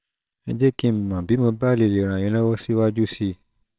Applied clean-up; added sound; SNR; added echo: neural separator model SepFormer WHAMR!.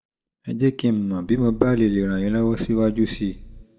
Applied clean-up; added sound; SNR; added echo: neural mask model DeepFilterNet 3.